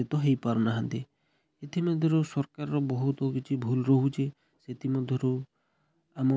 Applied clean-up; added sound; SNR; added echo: none; none; none; none.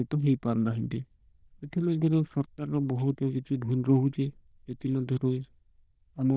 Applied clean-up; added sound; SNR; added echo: neural diffusion model UNIVERSE++.